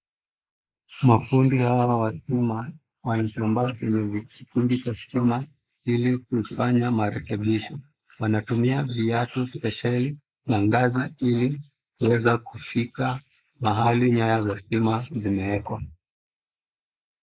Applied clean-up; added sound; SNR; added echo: neural mask model Resemble Enhance denoiser.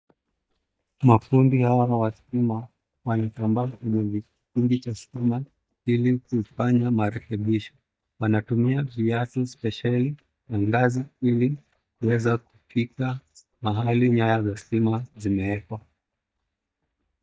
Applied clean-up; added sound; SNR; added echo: neural mask model DeepFilterNet 3.